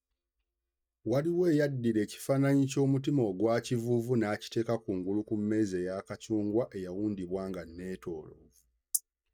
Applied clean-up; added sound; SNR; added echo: neural mask model DeepFilterNet 3.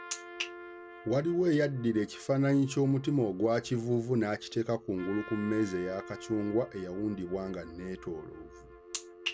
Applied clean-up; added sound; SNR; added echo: none; Trumpet + Telephone; 17 dB; none.